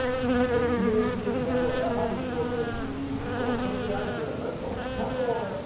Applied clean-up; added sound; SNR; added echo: none; Insect; -2 dB; reverberation time 1.0 s.